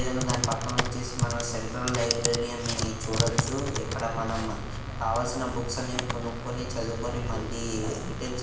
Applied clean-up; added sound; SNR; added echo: none; Computer keyboard; -1 dB; reverberation time 0.8 s.